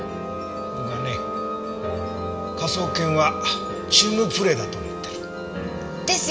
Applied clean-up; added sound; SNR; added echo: none; Musical instrument; 8 dB; reverberation time 0.9 s.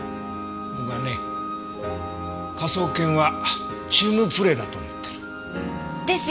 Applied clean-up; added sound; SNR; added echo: none; none; none; none.